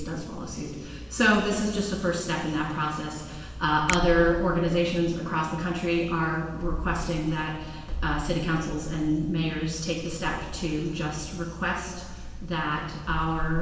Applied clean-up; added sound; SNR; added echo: none; Finger snapping; 11 dB; reverberation time 1.3 s.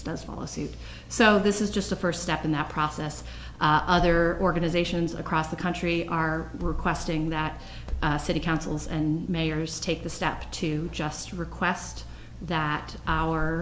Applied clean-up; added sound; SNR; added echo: none; none; none; none.